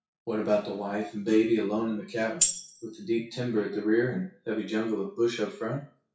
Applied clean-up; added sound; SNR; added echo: classical method WPE with log-MMSE.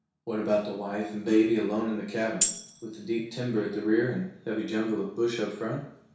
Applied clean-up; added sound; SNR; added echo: none; Tambourine; 2 dB; reverberation time 0.6 s.